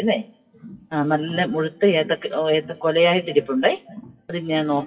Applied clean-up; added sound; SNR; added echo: classical method WPE with log-MMSE.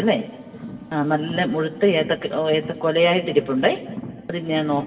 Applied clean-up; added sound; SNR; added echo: none; Car; 15 dB; reverberation time 2.3 s.